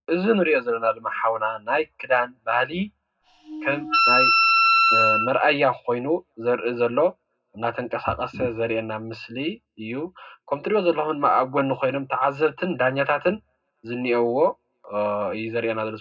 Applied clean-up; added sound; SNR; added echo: none; Wind instrument, woodwind instrument; -4 dB; reverberation time 0.2 s.